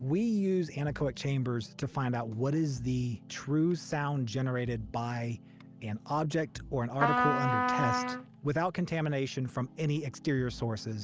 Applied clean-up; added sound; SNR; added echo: none; Trumpet; -1 dB; none.